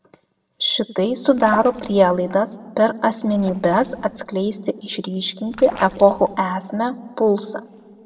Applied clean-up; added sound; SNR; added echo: neural separator model SepFormer DNS4.